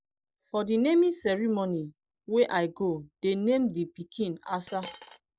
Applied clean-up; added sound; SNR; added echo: neural separator model SepFormer DNS4.